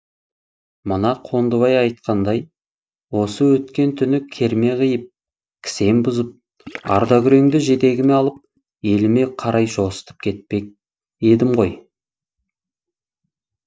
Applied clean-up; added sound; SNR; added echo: neural mask model DeepFilterNet 3.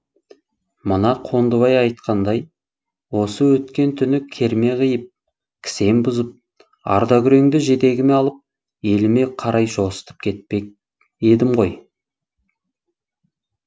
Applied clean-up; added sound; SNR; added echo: none; none; none; none.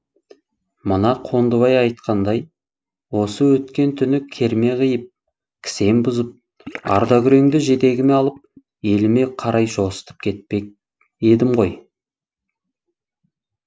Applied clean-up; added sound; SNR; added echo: neural mask model Resemble Enhance denoiser.